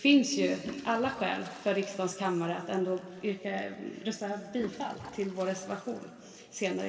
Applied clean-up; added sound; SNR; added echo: none; Toilet flush; 18 dB; reverberation time 2.3 s.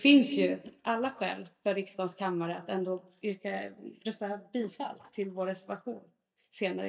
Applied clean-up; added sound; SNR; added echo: neural mask model DeepFilterNet 3.